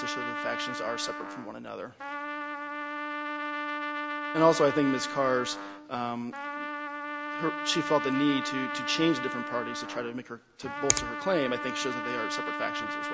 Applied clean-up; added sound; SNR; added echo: none; Trumpet + Finger snapping; 3 dB; none.